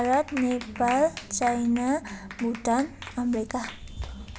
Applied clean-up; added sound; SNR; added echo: none; Clapping; 15 dB; none.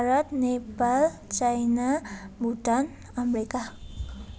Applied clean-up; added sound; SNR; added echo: none; none; none; none.